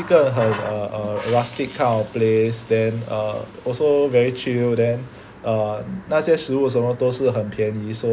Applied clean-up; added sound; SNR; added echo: none; Water tap, faucet; 19 dB; none.